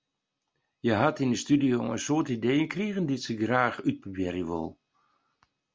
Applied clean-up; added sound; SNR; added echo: none; none; none; none.